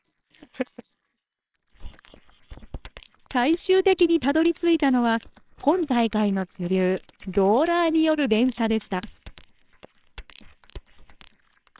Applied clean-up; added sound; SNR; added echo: neural separator model SepFormer WHAMR!.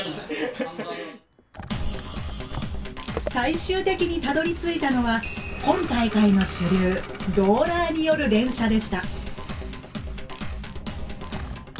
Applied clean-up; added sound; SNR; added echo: none; Vehicle; 15 dB; reverberation time 0.2 s.